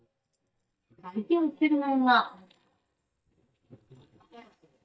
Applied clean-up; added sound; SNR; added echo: neural mask model DeepFilterNet 3.